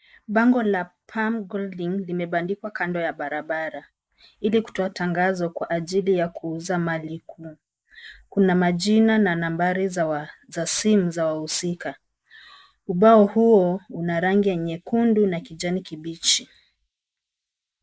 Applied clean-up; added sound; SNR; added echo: neural mask model Resemble Enhance denoiser.